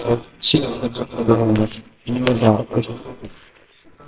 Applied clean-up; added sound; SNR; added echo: neural separator model SepFormer WHAMR!.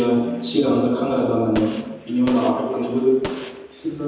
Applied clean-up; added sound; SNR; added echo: none; Gunshot, gunfire; 16 dB; reverberation time 1.1 s.